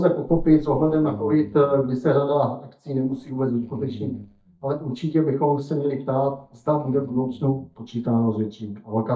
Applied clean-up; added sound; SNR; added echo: neural mask model DeepFilterNet 3.